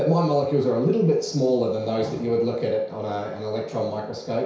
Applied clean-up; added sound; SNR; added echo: none; none; none; reverberation time 0.6 s.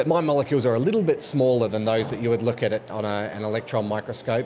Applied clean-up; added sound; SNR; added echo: none; none; none; none.